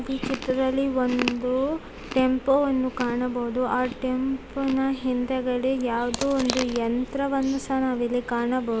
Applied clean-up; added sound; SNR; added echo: none; Chewing, mastication; 13 dB; none.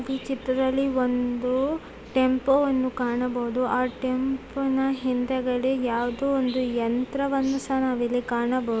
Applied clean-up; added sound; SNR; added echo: none; none; none; none.